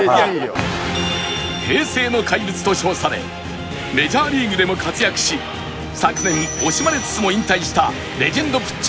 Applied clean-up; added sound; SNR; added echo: none; none; none; none.